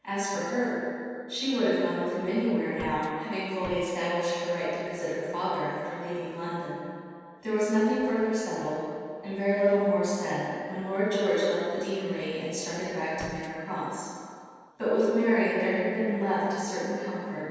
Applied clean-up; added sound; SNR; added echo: none; Slam; 14 dB; reverberation time 2.1 s.